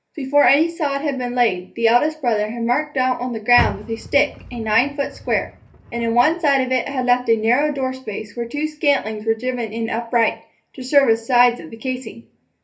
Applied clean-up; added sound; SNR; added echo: none; Car; 18 dB; reverberation time 0.3 s.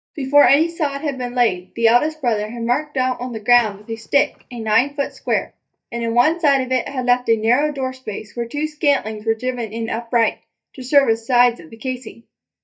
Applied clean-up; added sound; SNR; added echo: neural mask model DeepFilterNet 3.